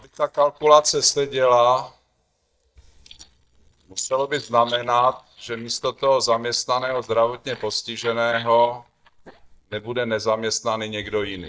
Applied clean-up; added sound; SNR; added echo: neural mask model DeepFilterNet 3.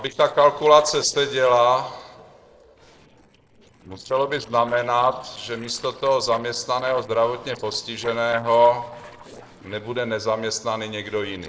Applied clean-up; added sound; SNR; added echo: neural separator model SepFormer DNS4.